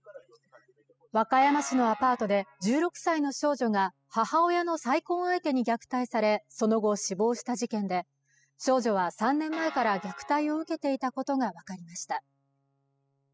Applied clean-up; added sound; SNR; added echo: classical method spectral subtraction.